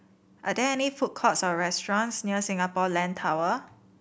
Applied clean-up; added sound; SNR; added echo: none; none; none; none.